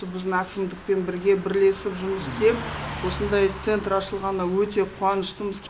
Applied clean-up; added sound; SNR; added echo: none; Car passing by / Truck; 13 dB; none.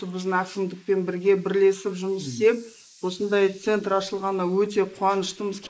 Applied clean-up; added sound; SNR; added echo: neural mask model Resemble Enhance denoiser.